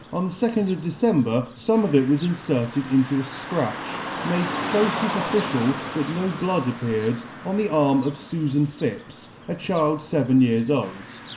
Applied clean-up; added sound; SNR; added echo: none; Car passing by / Traffic noise, roadway noise; 11 dB; reverberation time 1.5 s.